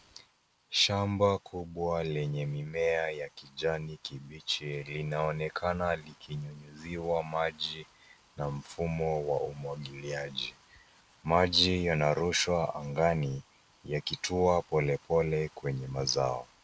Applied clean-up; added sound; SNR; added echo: none; none; none; none.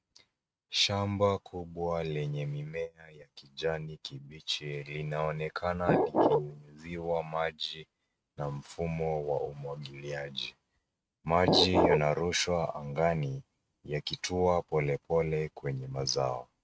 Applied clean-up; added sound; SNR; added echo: neural mask model RNNoise.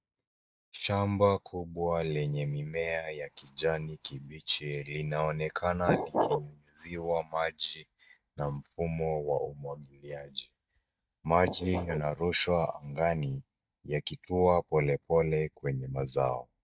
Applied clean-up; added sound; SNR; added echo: neural mask model DeepFilterNet 3.